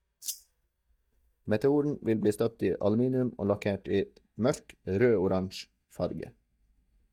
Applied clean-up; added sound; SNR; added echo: neural mask model DeepFilterNet 3.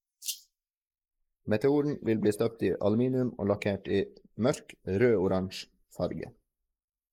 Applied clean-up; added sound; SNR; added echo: neural mask model Resemble Enhance denoiser.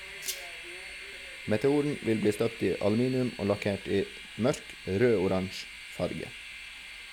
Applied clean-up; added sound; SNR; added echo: none; Rattle (instrument) + Train; 13 dB; none.